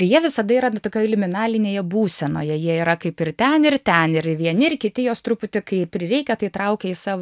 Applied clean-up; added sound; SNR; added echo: none; none; none; none.